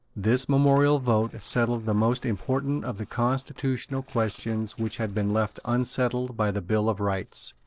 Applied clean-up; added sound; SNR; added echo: neural separator model SepFormer DNS4.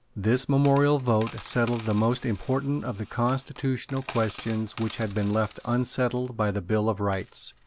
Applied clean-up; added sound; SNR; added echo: none; Coin (dropping); 12 dB; none.